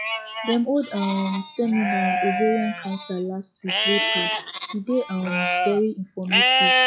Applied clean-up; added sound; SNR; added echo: classical method log-MMSE.